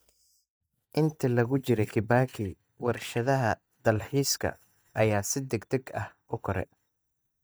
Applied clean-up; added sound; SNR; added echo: neural mask model DeepFilterNet 3.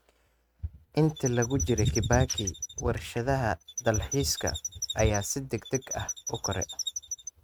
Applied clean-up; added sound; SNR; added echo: neural mask model RNNoise.